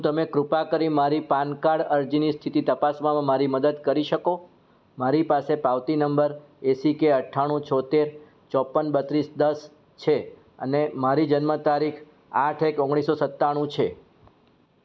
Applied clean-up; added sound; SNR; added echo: none; none; none; none.